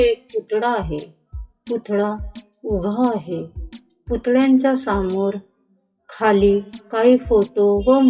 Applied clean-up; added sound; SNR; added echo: classical method WPE with log-MMSE.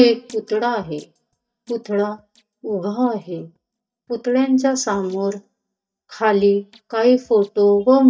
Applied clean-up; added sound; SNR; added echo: neural mask model DeepFilterNet 3.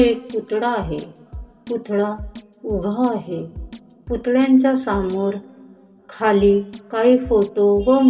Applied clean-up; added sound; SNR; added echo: none; Drum kit; 18 dB; reverberation time 2.8 s.